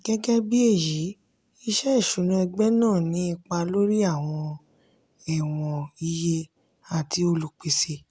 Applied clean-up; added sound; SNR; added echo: none; none; none; none.